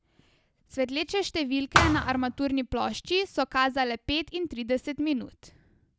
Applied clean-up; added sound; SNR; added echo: none; Thump, thud; -1 dB; none.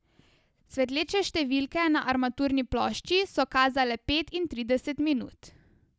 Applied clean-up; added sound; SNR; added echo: none; none; none; none.